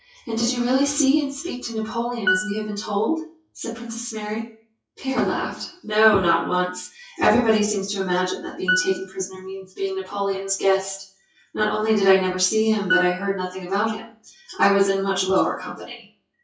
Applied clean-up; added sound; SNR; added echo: classical method WPE with log-MMSE.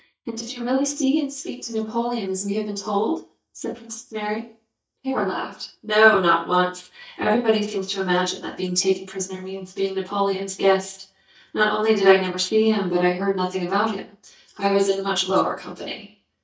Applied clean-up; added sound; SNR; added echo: neural mask model DeepFilterNet 3.